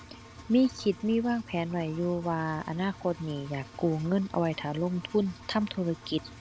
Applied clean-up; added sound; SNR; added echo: none; Engine; 18 dB; none.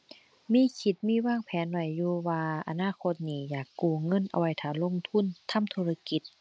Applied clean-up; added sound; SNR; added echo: none; none; none; none.